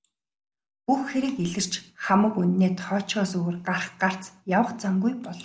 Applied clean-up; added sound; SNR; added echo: none; none; none; none.